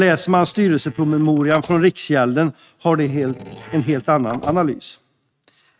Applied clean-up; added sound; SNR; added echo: neural mask model RNNoise.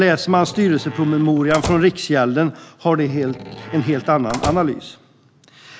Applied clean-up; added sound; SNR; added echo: none; Slam; 12 dB; none.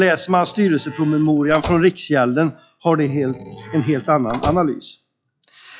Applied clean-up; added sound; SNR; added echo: classical method log-MMSE.